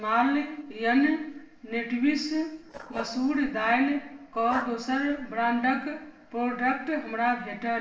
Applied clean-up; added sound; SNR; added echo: neural separator model SepFormer DNS4.